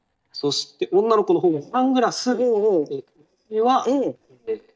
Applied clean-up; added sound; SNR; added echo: neural mask model DeepFilterNet 3.